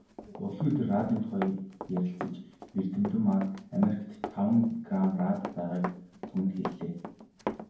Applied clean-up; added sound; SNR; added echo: none; Run; 11 dB; reverberation time 0.9 s.